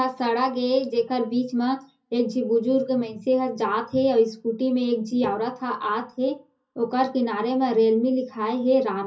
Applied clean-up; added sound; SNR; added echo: none; none; none; reverberation time 0.5 s.